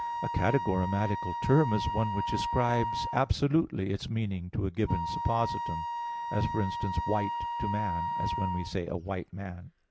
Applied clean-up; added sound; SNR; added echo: none; Wind instrument, woodwind instrument; 4 dB; none.